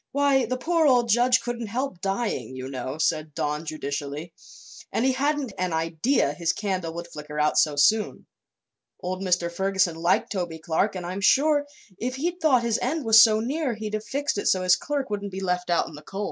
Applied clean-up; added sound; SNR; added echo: none; none; none; none.